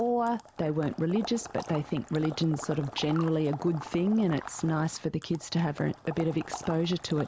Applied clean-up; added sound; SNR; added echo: none; Water / Liquid; 14 dB; none.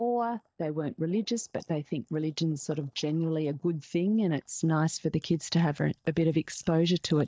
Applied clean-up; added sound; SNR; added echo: neural mask model DeepFilterNet 3.